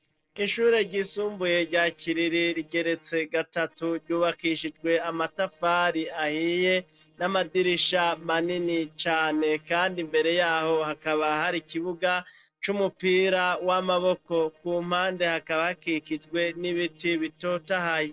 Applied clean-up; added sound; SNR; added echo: neural separator model SepFormer DNS4.